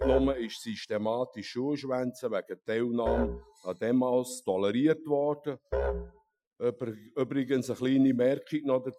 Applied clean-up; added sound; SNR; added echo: classical method Wiener filter.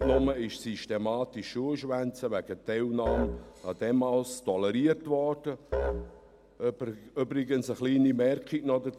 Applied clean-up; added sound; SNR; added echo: none; Musical instrument; 9 dB; none.